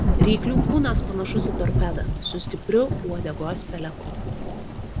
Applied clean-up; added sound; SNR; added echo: none; Thunder / Rain; -3 dB; none.